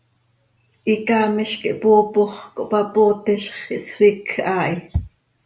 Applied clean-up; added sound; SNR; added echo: none; none; none; none.